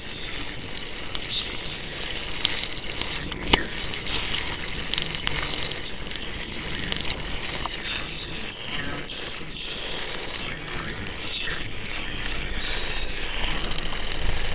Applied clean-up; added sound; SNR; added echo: neural separator model SepFormer WHAMR!.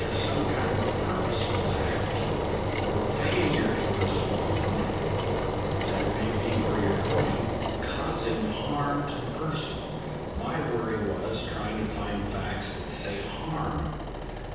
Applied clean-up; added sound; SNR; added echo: none; Engine; -3 dB; reverberation time 1.1 s.